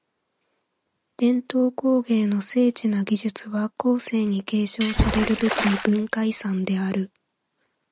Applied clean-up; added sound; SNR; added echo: none; Water / Splash, splatter + Cutlery, silverware; 3 dB; none.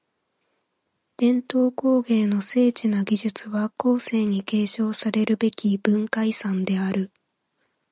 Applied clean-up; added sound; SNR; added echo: none; none; none; none.